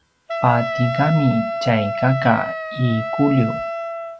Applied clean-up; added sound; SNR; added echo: none; Wind instrument, woodwind instrument; 6 dB; none.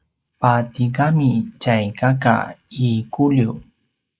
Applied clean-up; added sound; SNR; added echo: neural mask model Resemble Enhance denoiser.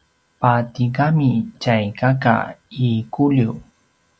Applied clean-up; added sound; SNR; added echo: none; none; none; none.